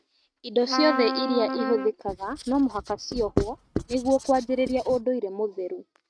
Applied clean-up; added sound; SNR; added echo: neural mask model RNNoise.